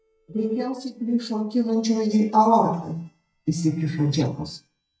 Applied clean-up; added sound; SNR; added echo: neural mask model DeepFilterNet 3.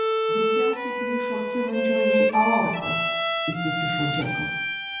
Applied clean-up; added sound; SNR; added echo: none; Bowed string instrument; -3 dB; reverberation time 1.0 s.